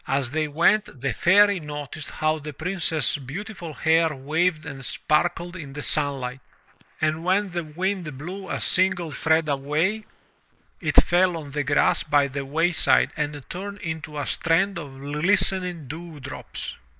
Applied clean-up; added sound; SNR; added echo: neural mask model Resemble Enhance denoiser.